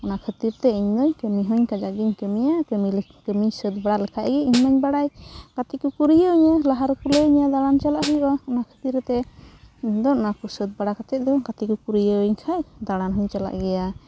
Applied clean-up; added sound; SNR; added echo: none; Snare drum; 14 dB; none.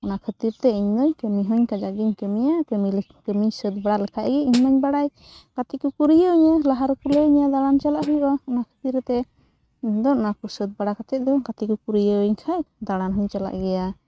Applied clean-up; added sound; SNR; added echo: neural mask model RNNoise.